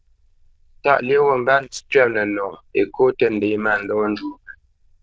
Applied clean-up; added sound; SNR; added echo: neural diffusion model UNIVERSE++.